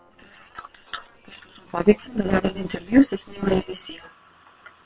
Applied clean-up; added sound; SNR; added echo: neural separator model SepFormer WHAM!.